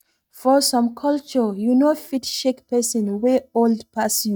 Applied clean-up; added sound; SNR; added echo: neural mask model DeepFilterNet 3.